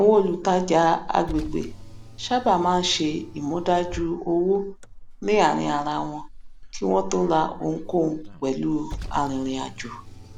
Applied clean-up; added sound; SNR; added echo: none; Car; 13 dB; none.